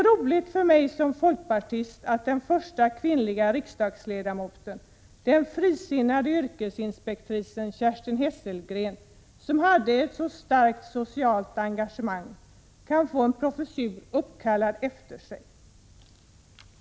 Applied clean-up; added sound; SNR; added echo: none; none; none; none.